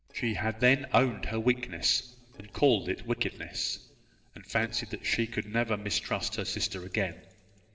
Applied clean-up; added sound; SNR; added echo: neural separator model SepFormer DNS4.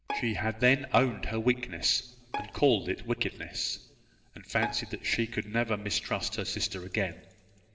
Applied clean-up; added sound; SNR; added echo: none; Bowed string instrument; 14 dB; reverberation time 2.1 s.